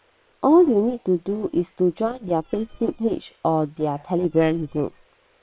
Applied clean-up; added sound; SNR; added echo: neural separator model SepFormer WHAM!.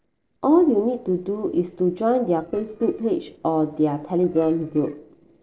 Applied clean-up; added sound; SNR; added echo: neural separator model SepFormer DNS4.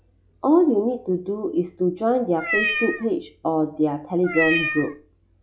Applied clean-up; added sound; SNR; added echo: classical method log-MMSE.